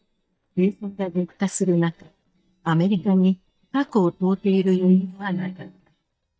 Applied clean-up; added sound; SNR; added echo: neural mask model DeepFilterNet 3.